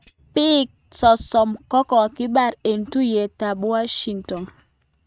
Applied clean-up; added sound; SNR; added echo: neural mask model RNNoise.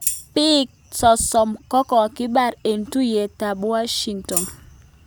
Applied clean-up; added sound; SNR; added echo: none; Tambourine; 7 dB; none.